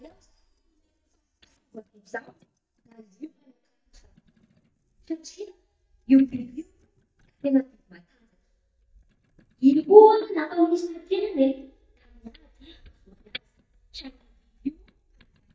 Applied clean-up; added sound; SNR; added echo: neural mask model DeepFilterNet 3.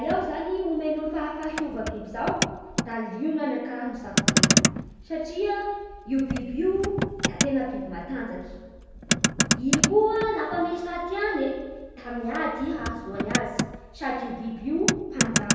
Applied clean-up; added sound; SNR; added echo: none; Motor vehicle (road); 0 dB; reverberation time 1.2 s.